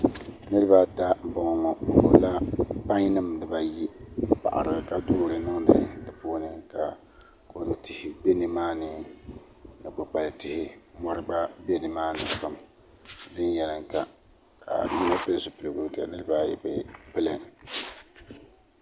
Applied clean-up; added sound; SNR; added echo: none; none; none; none.